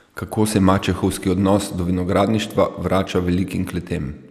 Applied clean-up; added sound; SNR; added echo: none; none; none; none.